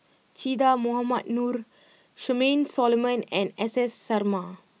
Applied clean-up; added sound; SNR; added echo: none; none; none; none.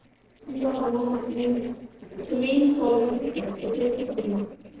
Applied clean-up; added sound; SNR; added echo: neural separator model SepFormer DNS4.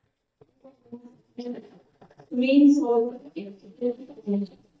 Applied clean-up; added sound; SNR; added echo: neural mask model DeepFilterNet 3.